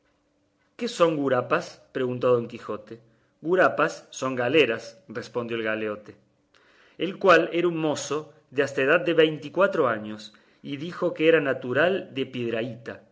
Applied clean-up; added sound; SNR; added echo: none; none; none; none.